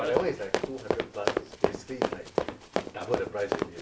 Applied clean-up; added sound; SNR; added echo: none; Run; -3 dB; none.